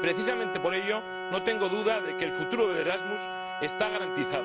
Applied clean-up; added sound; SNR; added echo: none; Organ; 3 dB; none.